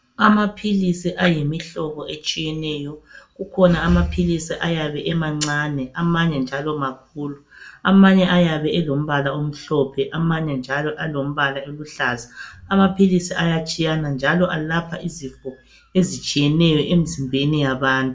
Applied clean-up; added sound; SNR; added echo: none; none; none; reverberation time 0.2 s.